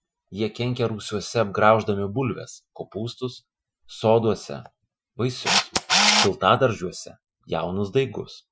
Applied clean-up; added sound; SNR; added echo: classical method Wiener filter.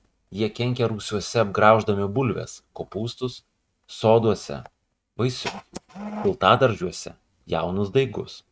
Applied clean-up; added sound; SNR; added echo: neural mask model RNNoise.